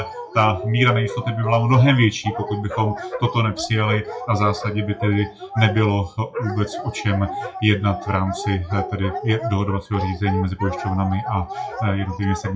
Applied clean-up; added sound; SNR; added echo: classical method WPE with log-MMSE.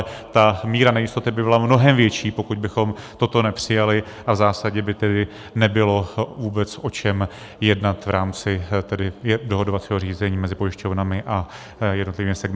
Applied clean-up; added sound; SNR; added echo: none; none; none; none.